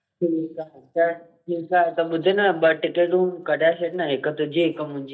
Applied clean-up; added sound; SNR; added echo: neural mask model DeepFilterNet 3.